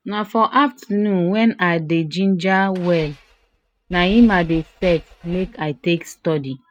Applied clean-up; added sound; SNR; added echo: neural mask model RNNoise.